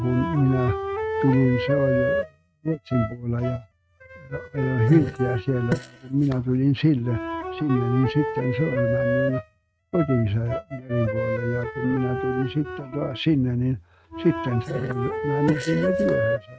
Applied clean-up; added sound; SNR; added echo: neural mask model RNNoise.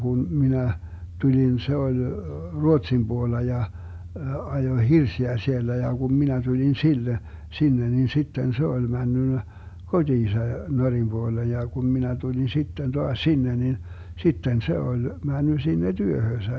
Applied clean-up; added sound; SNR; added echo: none; none; none; none.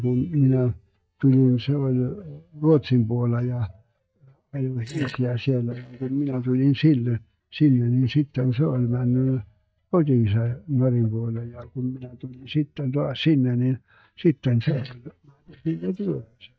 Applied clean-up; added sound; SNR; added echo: neural mask model DeepFilterNet 3.